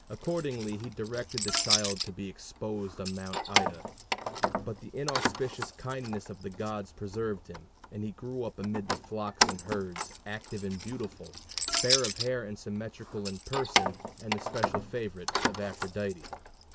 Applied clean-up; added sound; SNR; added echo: none; Keys jangling; -2 dB; none.